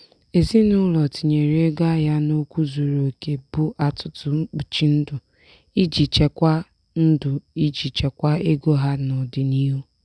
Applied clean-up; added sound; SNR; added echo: none; none; none; none.